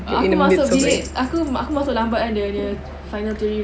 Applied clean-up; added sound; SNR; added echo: none; Tambourine + Musical instrument; 12 dB; none.